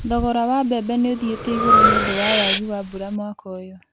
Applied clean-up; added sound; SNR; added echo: none; Breathing; -1 dB; none.